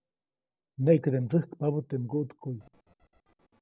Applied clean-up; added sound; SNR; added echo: neural separator model SepFormer DNS4.